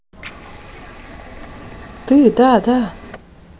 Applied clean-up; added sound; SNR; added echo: none; Liquid; 18 dB; none.